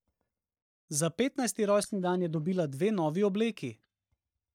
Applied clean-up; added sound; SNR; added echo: neural mask model DeepFilterNet 3.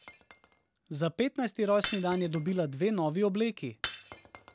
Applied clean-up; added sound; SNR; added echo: none; Shatter; 10 dB; none.